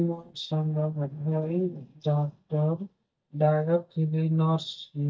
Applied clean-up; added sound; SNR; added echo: neural mask model DeepFilterNet 3.